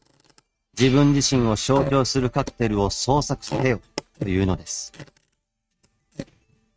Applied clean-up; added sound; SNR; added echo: neural mask model RNNoise.